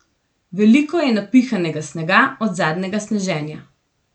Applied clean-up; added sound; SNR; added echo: none; none; none; none.